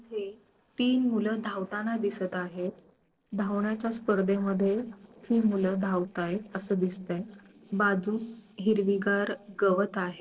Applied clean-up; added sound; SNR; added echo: neural separator model SepFormer DNS4.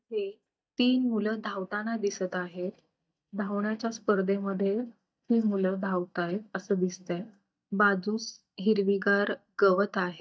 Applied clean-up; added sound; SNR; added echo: neural mask model DeepFilterNet 3.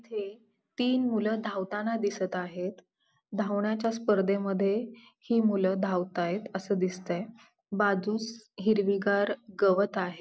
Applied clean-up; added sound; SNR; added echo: none; none; none; none.